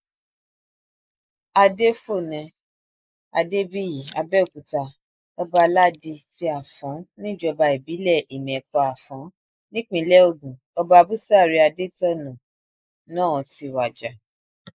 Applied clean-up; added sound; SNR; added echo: neural mask model Resemble Enhance denoiser.